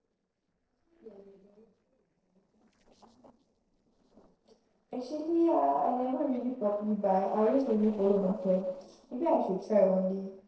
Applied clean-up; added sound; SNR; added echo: neural separator model SepFormer DNS4.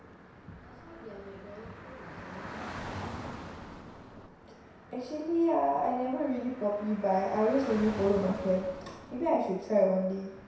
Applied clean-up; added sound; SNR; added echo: none; Traffic noise, roadway noise / Car; 13 dB; reverberation time 0.7 s.